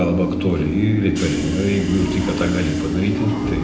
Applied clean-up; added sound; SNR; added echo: none; Subway, metro, underground / Train; 2 dB; reverberation time 0.8 s.